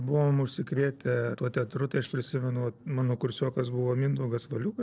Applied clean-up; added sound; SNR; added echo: neural separator model SepFormer DNS4.